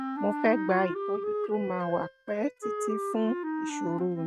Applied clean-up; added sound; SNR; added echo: neural mask model RNNoise.